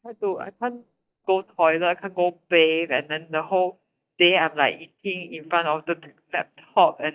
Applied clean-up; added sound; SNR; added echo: neural mask model DeepFilterNet 3.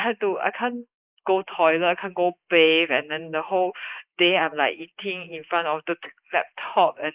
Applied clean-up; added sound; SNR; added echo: neural mask model Resemble Enhance denoiser.